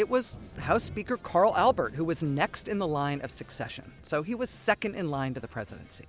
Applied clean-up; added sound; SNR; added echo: none; Thunder; 19 dB; none.